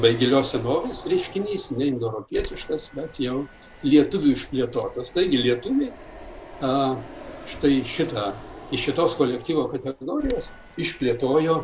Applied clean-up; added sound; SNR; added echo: none; Fixed-wing aircraft, airplane; 16 dB; none.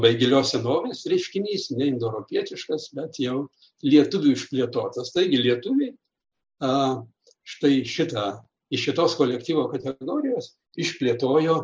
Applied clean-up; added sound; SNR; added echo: none; none; none; none.